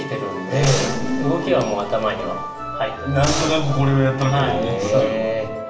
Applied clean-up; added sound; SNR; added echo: none; Gunshot, gunfire; 9 dB; reverberation time 0.9 s.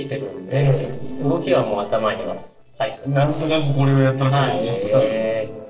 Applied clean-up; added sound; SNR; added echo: neural separator model SepFormer DNS4.